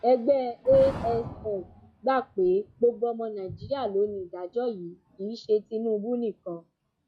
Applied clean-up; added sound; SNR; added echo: classical method log-MMSE.